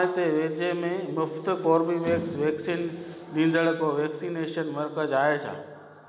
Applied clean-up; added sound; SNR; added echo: none; none; none; none.